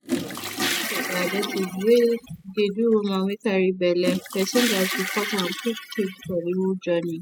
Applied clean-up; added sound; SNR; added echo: classical method spectral subtraction.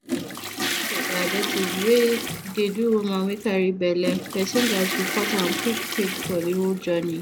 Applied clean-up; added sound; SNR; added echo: none; Toilet flush / Water; 5 dB; none.